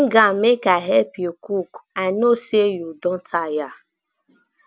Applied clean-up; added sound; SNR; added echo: none; none; none; none.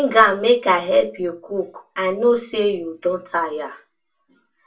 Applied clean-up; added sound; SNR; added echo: none; none; none; reverberation time 0.2 s.